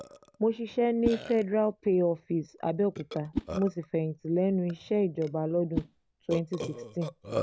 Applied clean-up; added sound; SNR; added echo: none; Whoosh, swoosh, swish + Burping, eructation; 11 dB; none.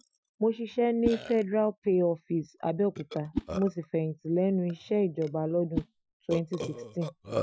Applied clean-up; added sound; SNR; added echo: classical method Wiener filter.